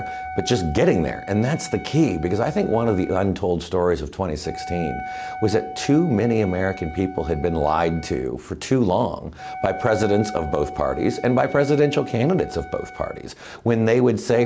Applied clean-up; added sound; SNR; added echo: none; Wind instrument, woodwind instrument; 14 dB; none.